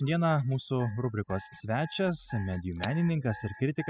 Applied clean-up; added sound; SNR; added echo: classical method spectral subtraction.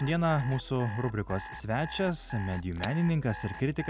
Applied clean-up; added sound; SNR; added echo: none; Alarm + Crack; 14 dB; none.